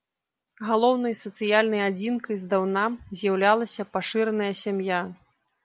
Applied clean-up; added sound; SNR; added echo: none; none; none; none.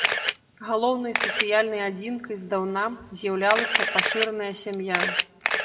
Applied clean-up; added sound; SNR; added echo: none; Camera; 1 dB; reverberation time 0.8 s.